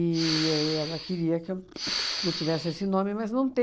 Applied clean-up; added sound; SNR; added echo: none; Respiratory sounds; 6 dB; none.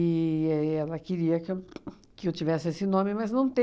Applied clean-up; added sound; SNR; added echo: none; none; none; none.